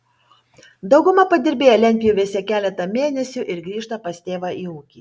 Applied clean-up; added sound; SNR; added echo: none; none; none; none.